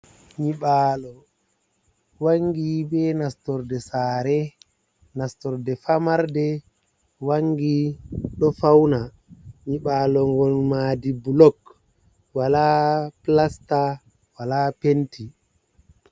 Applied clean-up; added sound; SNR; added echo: none; none; none; none.